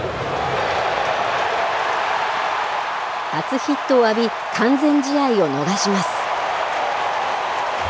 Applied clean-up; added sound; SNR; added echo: none; none; none; none.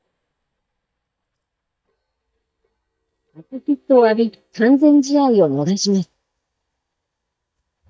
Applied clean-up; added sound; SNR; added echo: neural mask model DeepFilterNet 3.